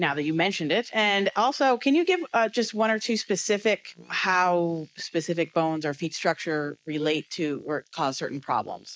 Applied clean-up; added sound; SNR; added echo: neural mask model Resemble Enhance denoiser.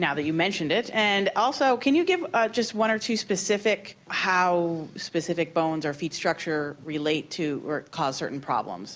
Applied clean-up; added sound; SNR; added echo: none; none; none; none.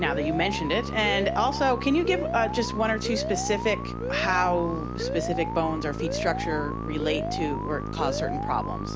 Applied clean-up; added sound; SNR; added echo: none; Alarm + Musical instrument; 3 dB; none.